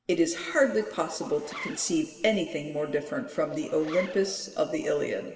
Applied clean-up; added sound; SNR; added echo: none; Zipper (clothing); 16 dB; reverberation time 2.2 s.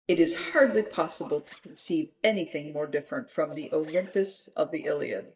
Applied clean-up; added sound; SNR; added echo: neural mask model DeepFilterNet 3.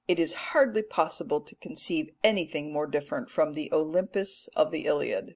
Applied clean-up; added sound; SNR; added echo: none; none; none; none.